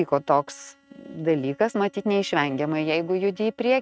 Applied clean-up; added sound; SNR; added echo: neural mask model RNNoise.